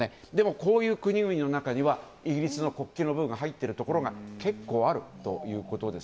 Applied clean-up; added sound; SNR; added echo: none; none; none; none.